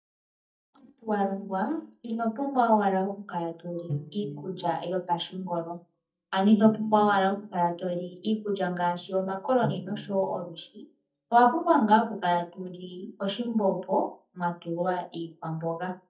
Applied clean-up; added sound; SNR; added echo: neural mask model DeepFilterNet 3.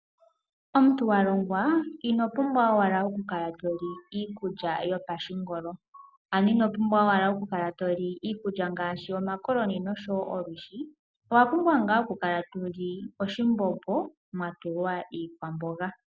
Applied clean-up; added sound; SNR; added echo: none; none; none; none.